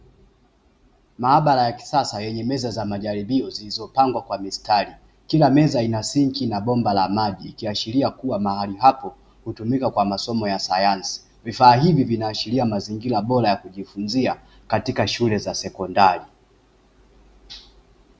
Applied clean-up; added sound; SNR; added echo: none; none; none; none.